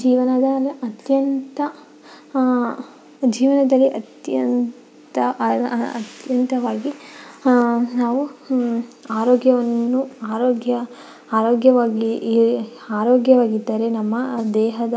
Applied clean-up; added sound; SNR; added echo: none; none; none; none.